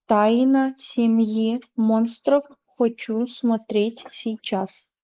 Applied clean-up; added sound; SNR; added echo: neural mask model Resemble Enhance denoiser.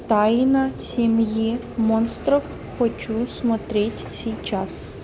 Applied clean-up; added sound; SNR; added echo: none; Vehicle; 13 dB; none.